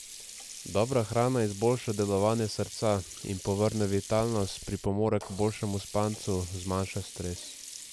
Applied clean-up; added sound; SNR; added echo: none; Sink (filling or washing); 14 dB; none.